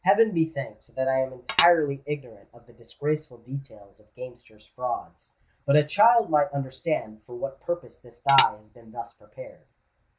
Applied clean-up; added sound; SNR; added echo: none; Tap / Dishes, pots, and pans; -1 dB; none.